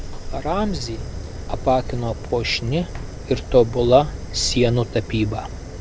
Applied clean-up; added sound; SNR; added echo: none; Fire; 8 dB; none.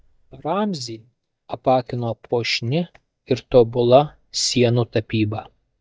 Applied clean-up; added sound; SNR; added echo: neural mask model DeepFilterNet 3.